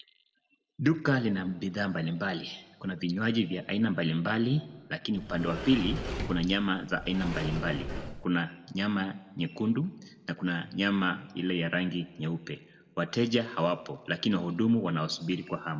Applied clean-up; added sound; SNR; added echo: none; Sliding door; 7 dB; reverberation time 0.8 s.